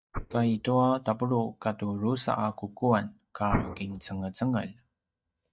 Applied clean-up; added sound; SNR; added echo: neural mask model DeepFilterNet 3.